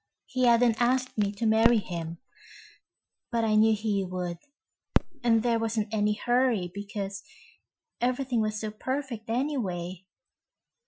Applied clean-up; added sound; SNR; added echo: classical method Wiener filter.